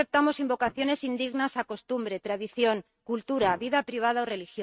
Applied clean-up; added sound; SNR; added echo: neural mask model RNNoise.